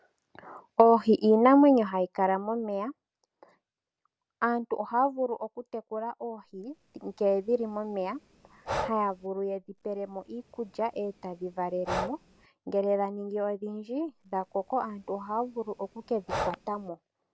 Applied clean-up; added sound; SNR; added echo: none; Breathing; 12 dB; none.